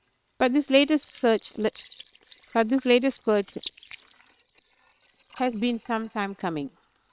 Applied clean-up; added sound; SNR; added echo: neural separator model SepFormer WHAM!.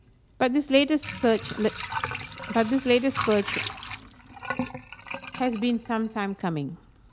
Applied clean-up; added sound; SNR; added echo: none; Sink (filling or washing) / Water; 10 dB; none.